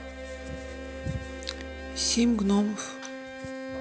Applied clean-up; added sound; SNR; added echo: none; Musical instrument + Bowed string instrument; 8 dB; none.